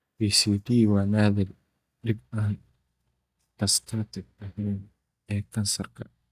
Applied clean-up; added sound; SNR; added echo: neural mask model DeepFilterNet 3.